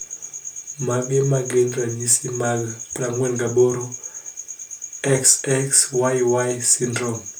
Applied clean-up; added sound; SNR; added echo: none; none; none; reverberation time 0.2 s.